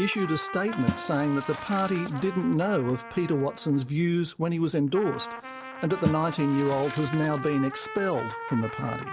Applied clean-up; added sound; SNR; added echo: none; Trumpet + Water / Splash, splatter; 9 dB; none.